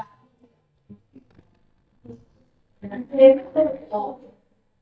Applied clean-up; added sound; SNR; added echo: neural mask model DeepFilterNet 3.